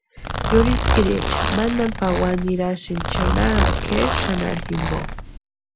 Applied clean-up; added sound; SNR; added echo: none; Zipper (clothing); -1 dB; none.